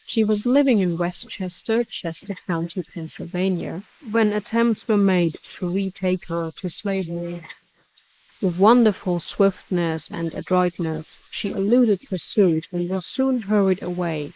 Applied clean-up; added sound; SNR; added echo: neural mask model Resemble Enhance denoiser.